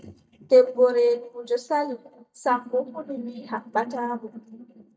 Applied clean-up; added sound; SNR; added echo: neural mask model DeepFilterNet 3.